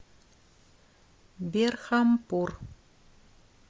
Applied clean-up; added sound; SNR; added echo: none; none; none; none.